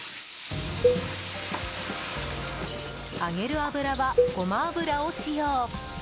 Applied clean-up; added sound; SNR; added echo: none; Cowbell; 1 dB; none.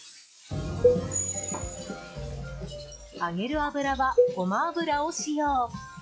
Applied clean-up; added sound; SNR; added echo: classical method log-MMSE.